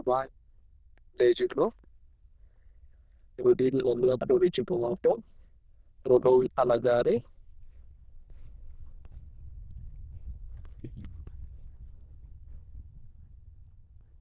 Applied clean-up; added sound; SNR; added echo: neural diffusion model UNIVERSE++.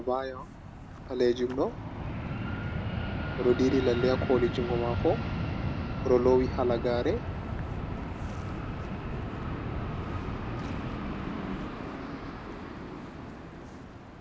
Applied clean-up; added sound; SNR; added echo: none; Fixed-wing aircraft, airplane; 2 dB; none.